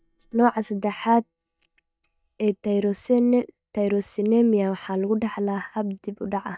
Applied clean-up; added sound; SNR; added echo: neural mask model DeepFilterNet 3.